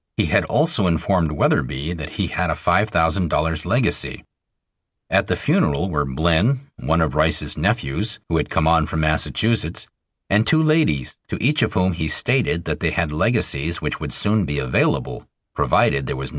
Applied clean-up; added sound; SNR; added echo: none; none; none; none.